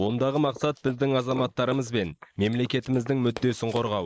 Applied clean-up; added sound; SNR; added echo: neural mask model Resemble Enhance denoiser.